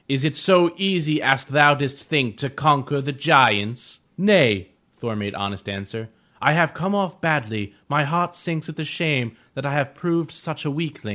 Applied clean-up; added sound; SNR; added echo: none; none; none; none.